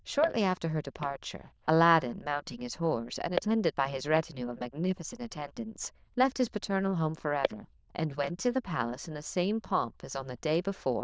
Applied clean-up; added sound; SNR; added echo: neural diffusion model UNIVERSE++.